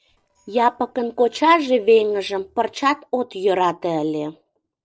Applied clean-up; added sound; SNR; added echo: neural separator model SepFormer DNS4.